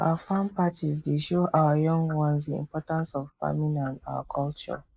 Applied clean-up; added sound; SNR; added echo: neural mask model Resemble Enhance denoiser.